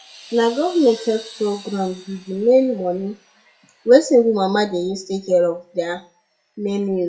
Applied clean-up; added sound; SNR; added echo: classical method WPE with log-MMSE.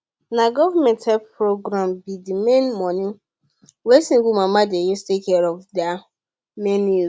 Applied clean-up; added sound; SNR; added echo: none; none; none; none.